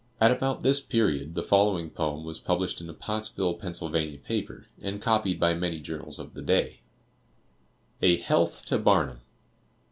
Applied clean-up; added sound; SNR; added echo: none; none; none; none.